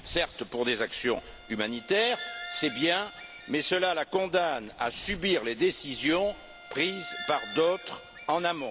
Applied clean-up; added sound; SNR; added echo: none; Bowed string instrument + Bird; 15 dB; none.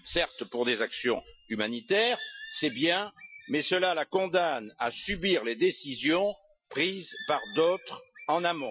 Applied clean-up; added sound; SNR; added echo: classical method Wiener filter.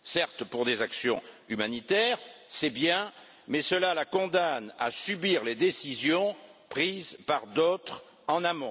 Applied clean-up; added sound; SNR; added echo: none; none; none; none.